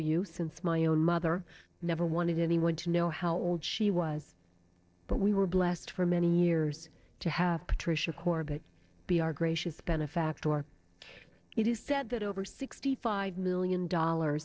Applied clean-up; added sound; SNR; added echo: neural separator model SepFormer DNS4.